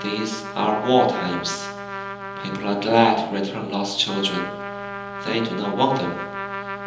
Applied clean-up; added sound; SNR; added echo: none; Trumpet; 9 dB; reverberation time 0.9 s.